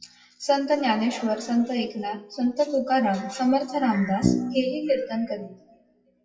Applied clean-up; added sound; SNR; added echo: classical method WPE with log-MMSE.